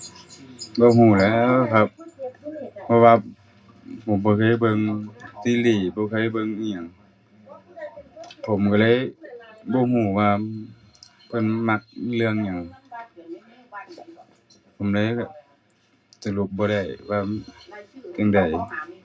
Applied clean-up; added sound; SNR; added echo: none; none; none; reverberation time 0.2 s.